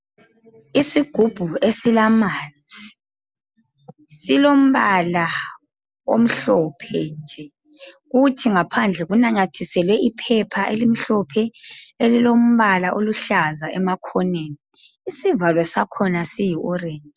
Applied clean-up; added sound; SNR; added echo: none; none; none; none.